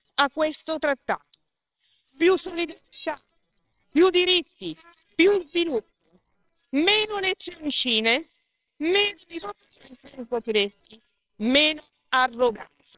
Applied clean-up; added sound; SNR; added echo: neural separator model SepFormer WHAMR!.